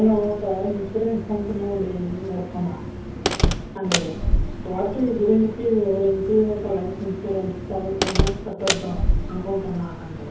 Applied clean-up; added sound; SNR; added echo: none; Slam; 2 dB; reverberation time 0.7 s.